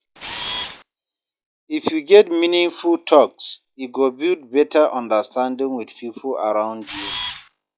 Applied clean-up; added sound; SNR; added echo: classical method log-MMSE.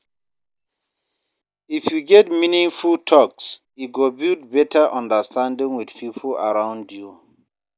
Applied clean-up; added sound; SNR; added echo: none; none; none; none.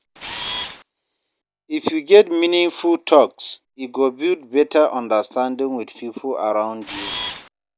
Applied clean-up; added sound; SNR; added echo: none; Camera; 9 dB; none.